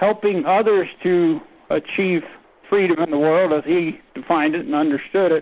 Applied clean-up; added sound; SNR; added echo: none; none; none; none.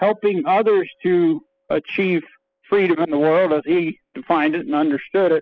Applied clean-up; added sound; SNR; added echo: classical method spectral subtraction.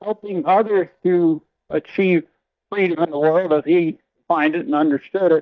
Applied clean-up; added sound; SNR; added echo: neural mask model DeepFilterNet 3.